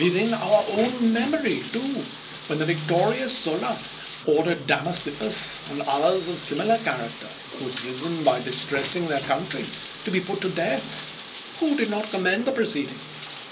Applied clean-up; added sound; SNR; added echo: none; Bathtub (filling or washing); 7 dB; reverberation time 0.2 s.